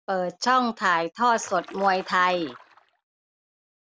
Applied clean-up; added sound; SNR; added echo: none; Stream; 18 dB; none.